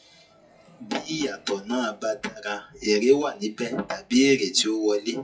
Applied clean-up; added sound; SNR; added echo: classical method WPE with log-MMSE.